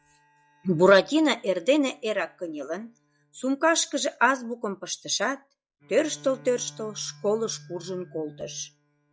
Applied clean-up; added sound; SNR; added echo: classical method log-MMSE.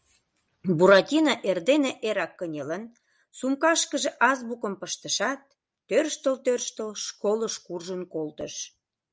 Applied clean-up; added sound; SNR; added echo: none; none; none; none.